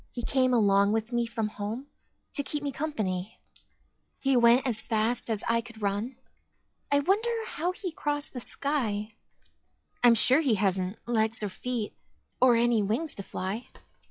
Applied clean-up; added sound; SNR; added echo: classical method log-MMSE.